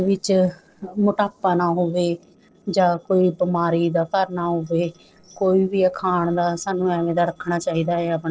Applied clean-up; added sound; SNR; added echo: neural separator model SepFormer DNS4.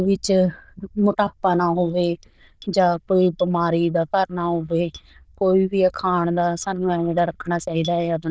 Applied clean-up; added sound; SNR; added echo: neural diffusion model UNIVERSE++.